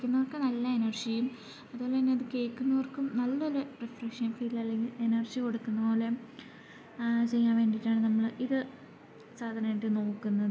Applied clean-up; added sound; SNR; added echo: none; none; none; none.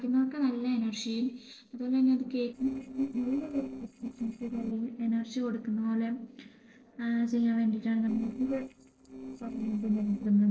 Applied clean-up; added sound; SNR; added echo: neural separator model SepFormer DNS4.